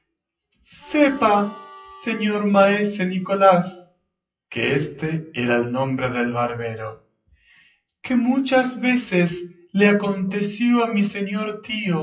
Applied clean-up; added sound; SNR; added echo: classical method WPE with log-MMSE.